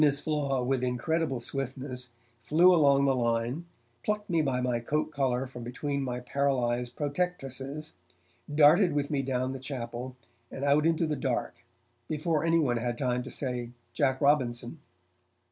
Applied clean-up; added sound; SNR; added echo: none; none; none; none.